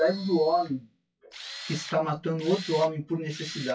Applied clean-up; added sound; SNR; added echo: classical method WPE with log-MMSE.